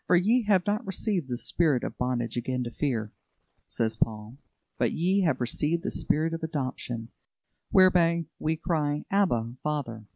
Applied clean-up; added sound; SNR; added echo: none; none; none; none.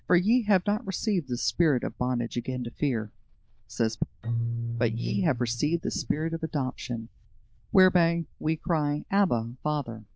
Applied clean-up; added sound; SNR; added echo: neural diffusion model UNIVERSE++.